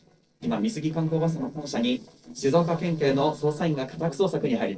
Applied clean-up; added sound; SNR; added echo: neural separator model SepFormer DNS4.